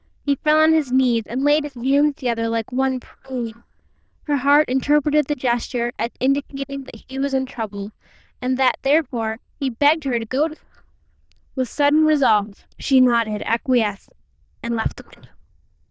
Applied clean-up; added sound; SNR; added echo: neural diffusion model UNIVERSE++.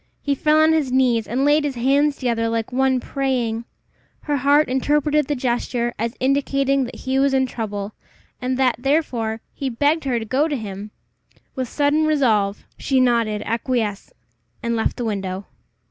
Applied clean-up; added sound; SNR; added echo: none; none; none; none.